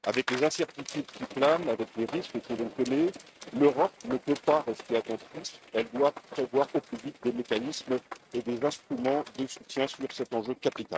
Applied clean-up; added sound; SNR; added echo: neural mask model RNNoise.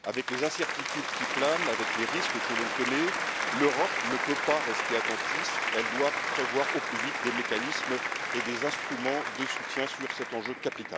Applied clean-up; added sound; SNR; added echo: none; Applause; -1 dB; none.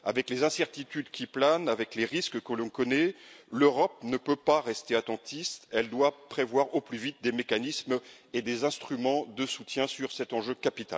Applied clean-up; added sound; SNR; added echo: none; none; none; none.